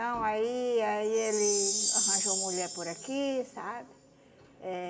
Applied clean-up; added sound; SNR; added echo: none; Chime; 1 dB; reverberation time 2.8 s.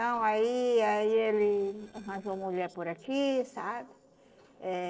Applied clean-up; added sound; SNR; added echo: neural separator model SepFormer DNS4.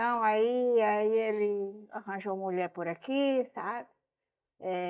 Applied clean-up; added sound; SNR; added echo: neural mask model DeepFilterNet 3.